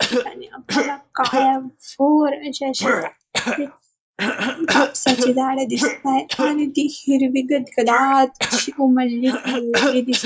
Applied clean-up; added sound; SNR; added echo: neural mask model Resemble Enhance denoiser.